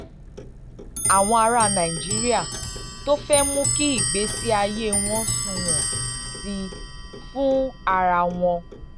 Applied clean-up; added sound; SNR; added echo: none; Clock; 2 dB; none.